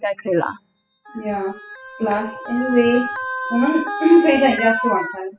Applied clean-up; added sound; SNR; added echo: classical method spectral subtraction.